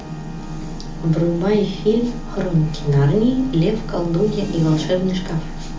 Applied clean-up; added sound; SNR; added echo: none; Organ; 17 dB; reverberation time 0.4 s.